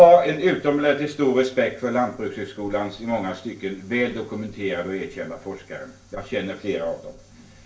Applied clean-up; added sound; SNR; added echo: none; none; none; reverberation time 0.3 s.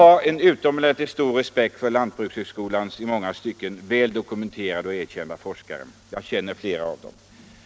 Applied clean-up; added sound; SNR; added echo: none; none; none; none.